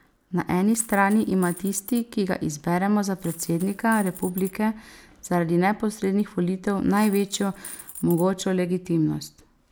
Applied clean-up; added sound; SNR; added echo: none; Coin (dropping); 19 dB; none.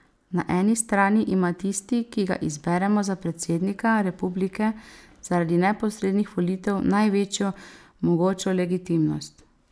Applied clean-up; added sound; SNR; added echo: none; none; none; none.